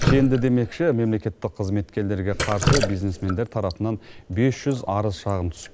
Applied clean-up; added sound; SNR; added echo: none; Drip; 5 dB; none.